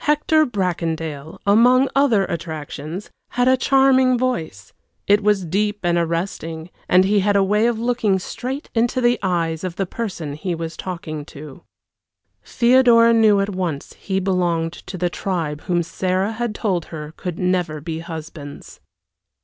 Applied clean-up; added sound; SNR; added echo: none; none; none; none.